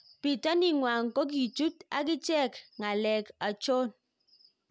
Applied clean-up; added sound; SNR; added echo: none; none; none; none.